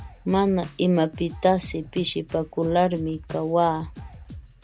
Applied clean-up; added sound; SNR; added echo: none; Drum kit; 17 dB; none.